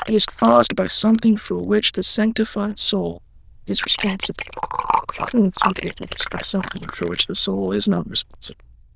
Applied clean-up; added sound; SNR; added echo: neural diffusion model UNIVERSE++.